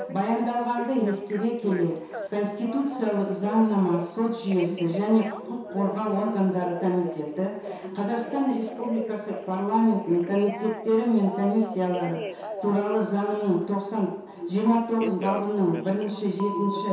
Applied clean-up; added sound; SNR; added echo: none; Telephone; 12 dB; reverberation time 0.7 s.